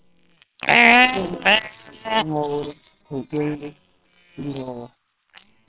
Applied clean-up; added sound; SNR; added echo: neural separator model SepFormer WHAMR!.